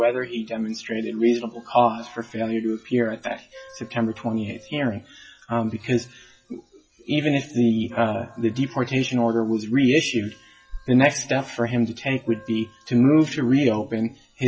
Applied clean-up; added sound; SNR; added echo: classical method WPE with log-MMSE.